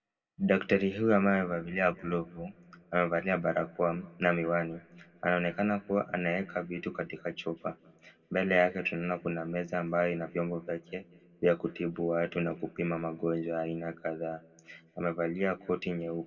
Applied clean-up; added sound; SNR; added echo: none; none; none; reverberation time 1.1 s.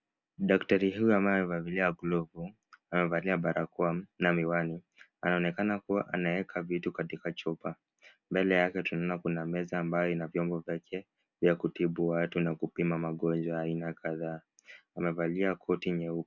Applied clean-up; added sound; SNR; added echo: none; none; none; none.